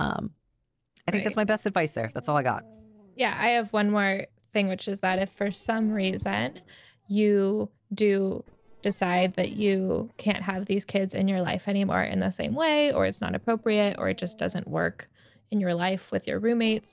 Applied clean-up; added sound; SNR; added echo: neural separator model SepFormer DNS4.